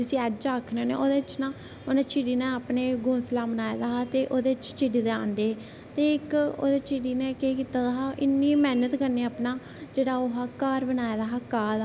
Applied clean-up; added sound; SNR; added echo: none; none; none; none.